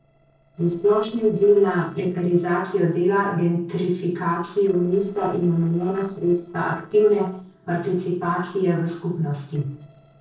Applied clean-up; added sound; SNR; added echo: neural separator model SepFormer DNS4.